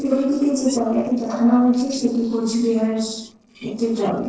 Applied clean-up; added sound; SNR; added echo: neural separator model SepFormer DNS4.